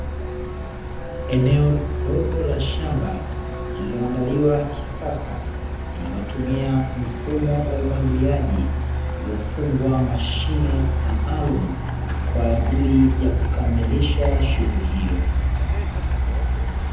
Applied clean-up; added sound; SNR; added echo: none; Truck; -1 dB; reverberation time 0.8 s.